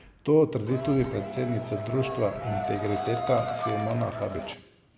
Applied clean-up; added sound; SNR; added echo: none; Crowd; 5 dB; none.